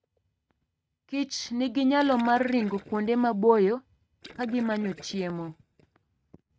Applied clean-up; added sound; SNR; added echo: neural mask model RNNoise.